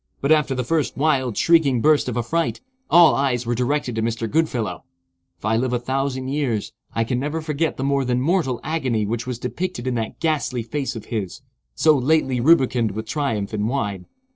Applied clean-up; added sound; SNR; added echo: neural separator model SepFormer DNS4.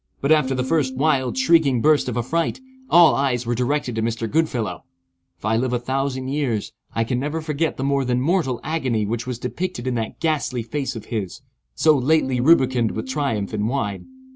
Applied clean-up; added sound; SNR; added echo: none; Piano; 16 dB; none.